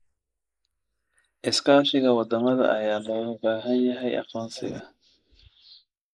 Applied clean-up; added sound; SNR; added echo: neural mask model Resemble Enhance denoiser.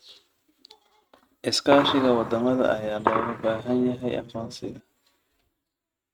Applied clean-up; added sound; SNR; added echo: neural mask model RNNoise.